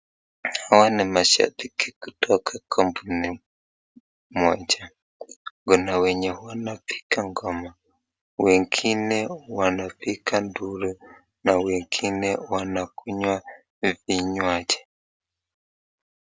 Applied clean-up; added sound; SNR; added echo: none; none; none; none.